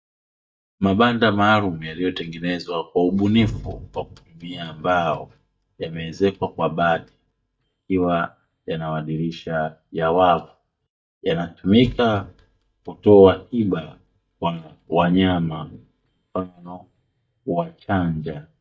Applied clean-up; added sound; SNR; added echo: neural mask model DeepFilterNet 3.